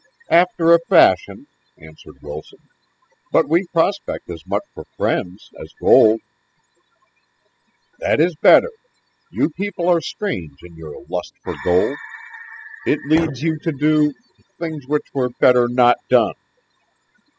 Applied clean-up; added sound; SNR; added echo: classical method spectral subtraction.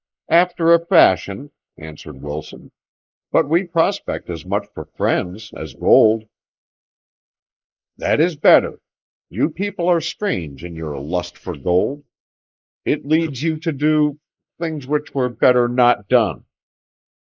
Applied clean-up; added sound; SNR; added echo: neural mask model Resemble Enhance denoiser.